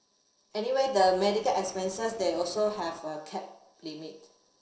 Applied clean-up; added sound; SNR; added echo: neural separator model SepFormer DNS4.